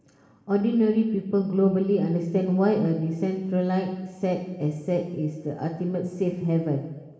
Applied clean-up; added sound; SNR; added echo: none; none; none; reverberation time 1.4 s.